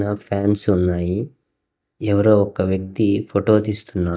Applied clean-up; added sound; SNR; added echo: neural mask model DeepFilterNet 3.